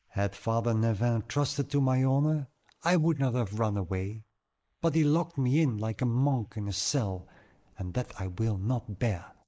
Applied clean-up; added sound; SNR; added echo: neural mask model Resemble Enhance denoiser.